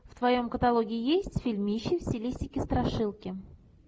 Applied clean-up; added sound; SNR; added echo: none; none; none; none.